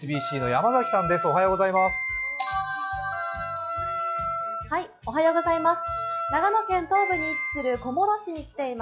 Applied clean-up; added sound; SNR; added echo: classical method log-MMSE.